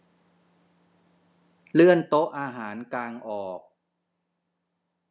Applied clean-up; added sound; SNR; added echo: none; none; none; none.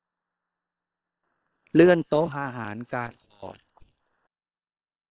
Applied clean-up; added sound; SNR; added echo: neural separator model SepFormer WHAM!.